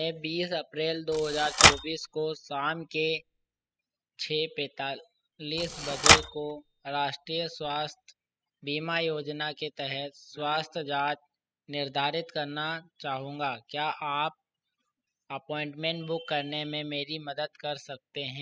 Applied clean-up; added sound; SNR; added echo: classical method spectral subtraction.